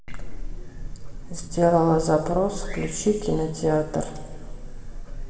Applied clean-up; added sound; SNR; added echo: none; none; none; reverberation time 2.0 s.